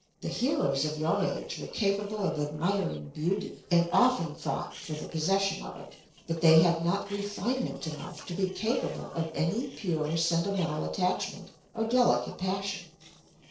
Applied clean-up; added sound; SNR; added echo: neural separator model SepFormer DNS4.